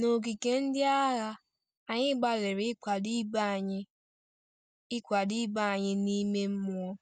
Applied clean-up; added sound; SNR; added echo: none; none; none; none.